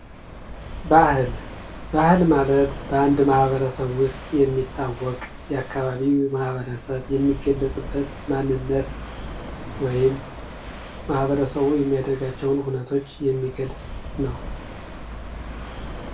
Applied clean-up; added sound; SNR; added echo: none; Walk, footsteps / Waves, surf / Wind; 11 dB; reverberation time 0.3 s.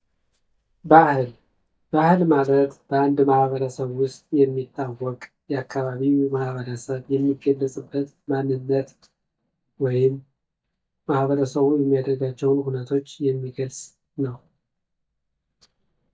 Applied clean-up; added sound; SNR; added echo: neural mask model DeepFilterNet 3.